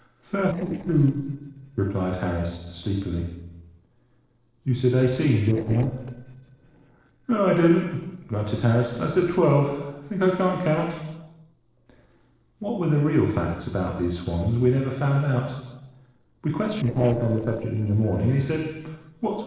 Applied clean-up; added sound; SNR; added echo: neural separator model SepFormer DNS4.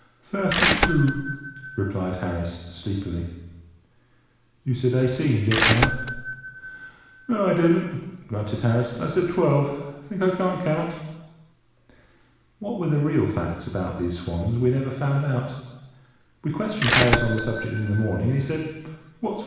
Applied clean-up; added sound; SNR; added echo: none; Bell / Mechanisms; 3 dB; reverberation time 1.1 s.